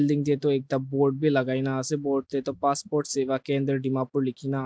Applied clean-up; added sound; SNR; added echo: none; none; none; none.